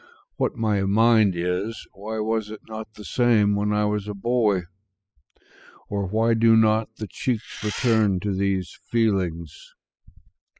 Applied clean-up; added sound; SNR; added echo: classical method spectral subtraction.